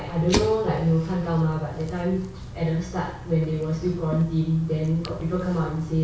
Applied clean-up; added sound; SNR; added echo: none; Fire; 12 dB; reverberation time 0.6 s.